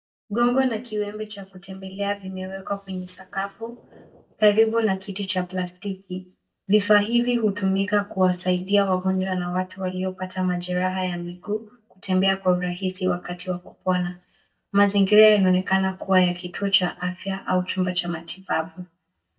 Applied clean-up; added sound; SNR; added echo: neural mask model DeepFilterNet 3.